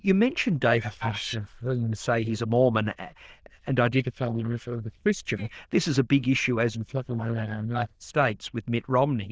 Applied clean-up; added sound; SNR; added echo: neural diffusion model UNIVERSE++.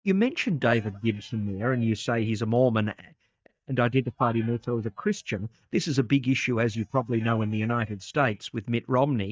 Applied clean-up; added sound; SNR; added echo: neural mask model DeepFilterNet 3.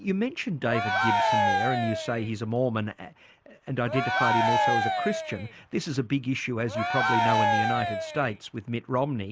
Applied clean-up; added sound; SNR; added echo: none; Cheering; -3 dB; none.